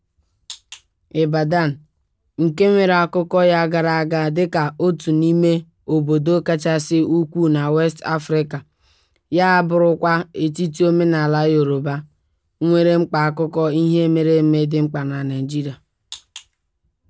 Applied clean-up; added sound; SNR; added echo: none; none; none; none.